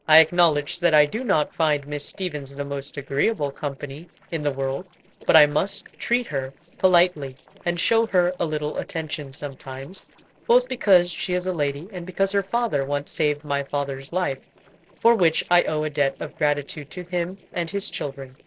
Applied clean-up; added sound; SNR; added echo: neural separator model SepFormer DNS4.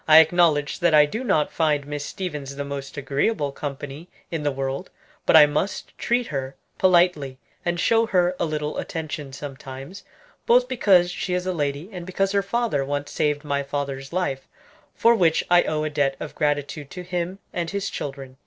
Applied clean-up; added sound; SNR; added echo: none; none; none; none.